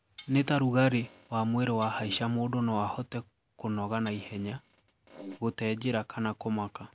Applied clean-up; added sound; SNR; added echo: none; Fart + Cutlery, silverware; 20 dB; none.